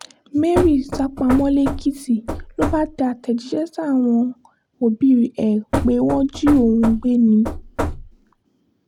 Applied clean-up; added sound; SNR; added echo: none; Knock / Wood; 8 dB; none.